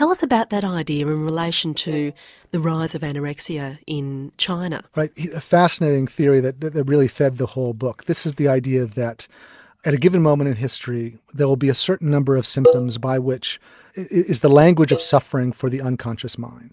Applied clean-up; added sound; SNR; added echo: neural mask model DeepFilterNet 3.